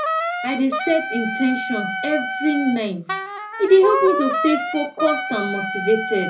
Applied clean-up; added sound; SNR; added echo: none; Wind instrument, woodwind instrument; 4 dB; reverberation time 0.4 s.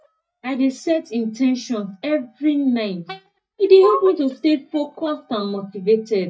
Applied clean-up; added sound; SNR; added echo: neural mask model DeepFilterNet 3.